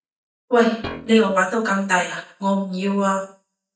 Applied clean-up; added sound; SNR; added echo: neural mask model DeepFilterNet 3.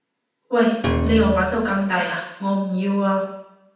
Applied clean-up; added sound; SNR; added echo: none; Piano; 3 dB; reverberation time 0.8 s.